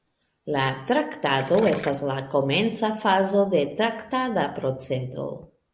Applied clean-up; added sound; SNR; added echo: none; Gurgling; 18 dB; none.